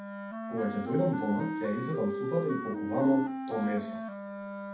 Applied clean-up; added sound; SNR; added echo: none; Wind instrument, woodwind instrument; 5 dB; reverberation time 0.6 s.